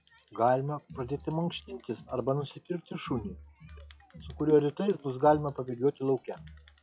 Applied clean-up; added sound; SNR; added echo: classical method log-MMSE.